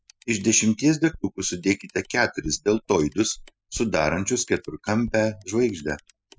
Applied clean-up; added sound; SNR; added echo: classical method spectral subtraction.